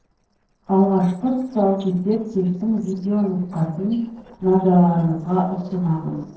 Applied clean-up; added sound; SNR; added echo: neural separator model SepFormer DNS4.